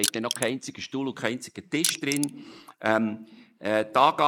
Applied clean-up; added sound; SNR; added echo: neural mask model Resemble Enhance denoiser.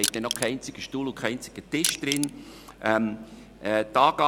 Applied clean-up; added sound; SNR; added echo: none; Crushing; 5 dB; none.